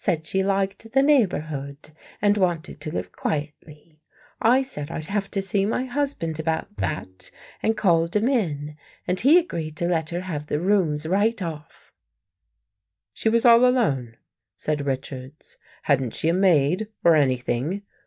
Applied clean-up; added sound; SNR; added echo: neural mask model DeepFilterNet 3.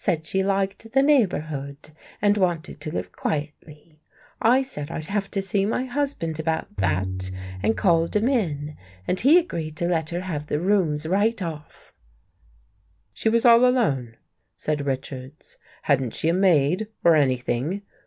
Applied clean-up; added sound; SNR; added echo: none; Tabla; 8 dB; none.